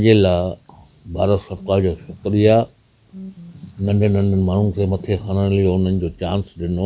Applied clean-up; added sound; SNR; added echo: none; Bass guitar; 17 dB; none.